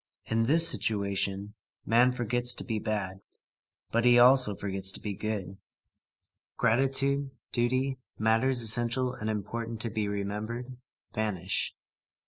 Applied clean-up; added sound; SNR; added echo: none; none; none; none.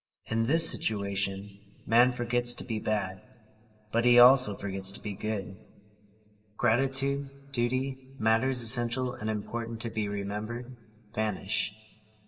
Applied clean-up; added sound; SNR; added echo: none; none; none; reverberation time 2.2 s.